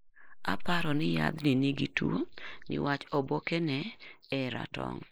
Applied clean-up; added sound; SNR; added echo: neural mask model Resemble Enhance denoiser.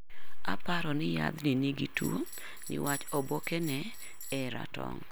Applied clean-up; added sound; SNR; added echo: none; Bell; 15 dB; none.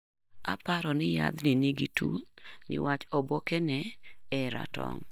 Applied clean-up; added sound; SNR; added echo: neural mask model DeepFilterNet 3.